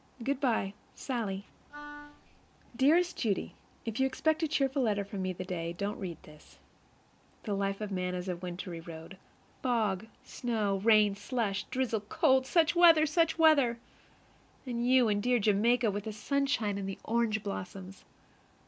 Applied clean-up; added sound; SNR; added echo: none; Wind instrument, woodwind instrument; 15 dB; none.